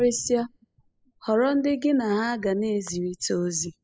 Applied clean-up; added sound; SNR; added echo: classical method spectral subtraction.